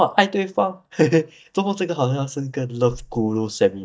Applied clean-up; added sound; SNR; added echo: neural mask model DeepFilterNet 3.